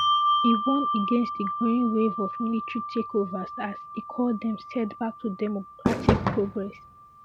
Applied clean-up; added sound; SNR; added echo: none; Fireworks + Bell; 1 dB; none.